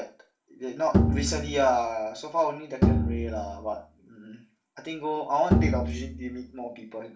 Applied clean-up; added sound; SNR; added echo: none; Bowed string instrument; -3 dB; reverberation time 0.3 s.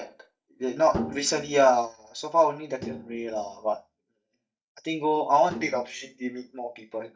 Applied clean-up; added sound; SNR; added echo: neural mask model DeepFilterNet 3.